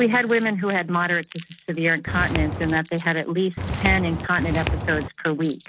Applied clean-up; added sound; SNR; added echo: none; Wind chime + Walk, footsteps; 3 dB; none.